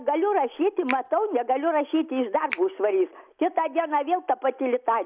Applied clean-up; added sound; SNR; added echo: none; Finger snapping; 11 dB; none.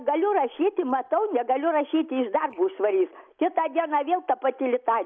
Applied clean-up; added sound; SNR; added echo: neural mask model Resemble Enhance denoiser.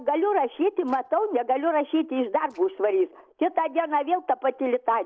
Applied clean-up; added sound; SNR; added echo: neural separator model SepFormer DNS4.